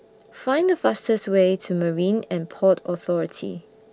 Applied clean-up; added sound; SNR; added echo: none; none; none; none.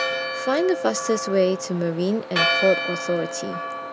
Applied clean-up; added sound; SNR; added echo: none; Church bell; 3 dB; none.